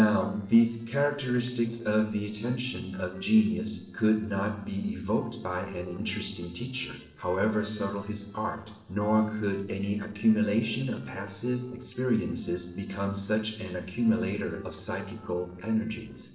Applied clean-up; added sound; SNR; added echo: neural separator model SepFormer DNS4.